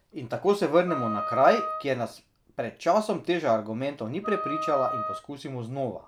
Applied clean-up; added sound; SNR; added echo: none; Wind instrument, woodwind instrument; 7 dB; none.